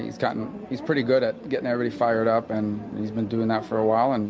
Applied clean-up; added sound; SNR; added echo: none; none; none; none.